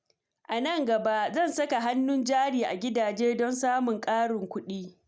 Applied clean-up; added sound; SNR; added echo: none; none; none; none.